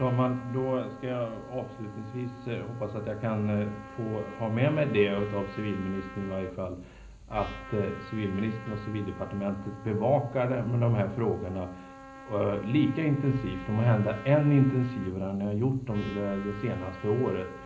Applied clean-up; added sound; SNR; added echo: none; Trumpet; 17 dB; reverberation time 0.5 s.